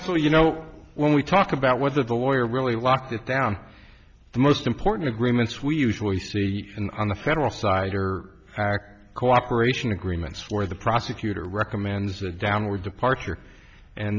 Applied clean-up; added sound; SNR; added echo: none; none; none; none.